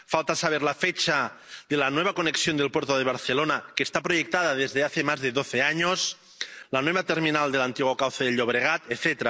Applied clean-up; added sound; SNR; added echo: none; none; none; none.